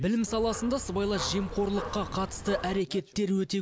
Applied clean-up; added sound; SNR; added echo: none; Dog; 10 dB; none.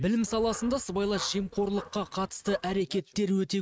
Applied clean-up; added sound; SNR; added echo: neural mask model RNNoise.